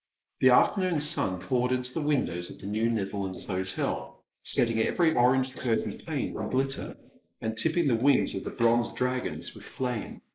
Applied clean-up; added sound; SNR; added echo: neural mask model Resemble Enhance denoiser.